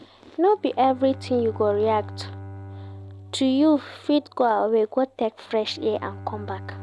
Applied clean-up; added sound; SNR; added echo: none; Bowed string instrument; 16 dB; none.